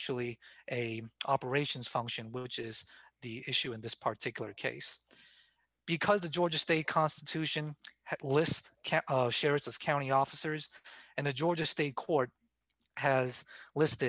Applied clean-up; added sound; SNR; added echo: none; none; none; none.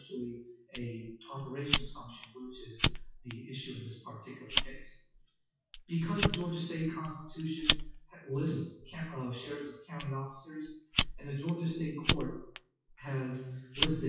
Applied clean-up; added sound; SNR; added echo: classical method WPE with log-MMSE.